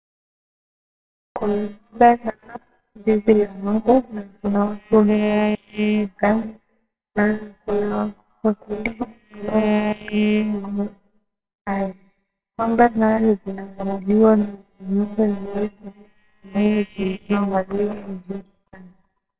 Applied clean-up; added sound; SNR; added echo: neural separator model SepFormer WHAMR!.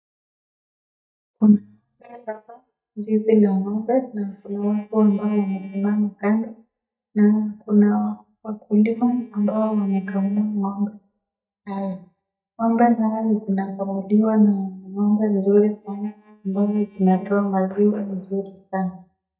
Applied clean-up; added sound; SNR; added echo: neural mask model DeepFilterNet 3.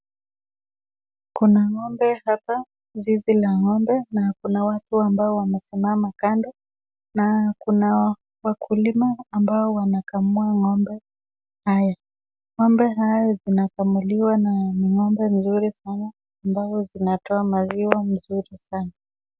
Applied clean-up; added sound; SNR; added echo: none; none; none; none.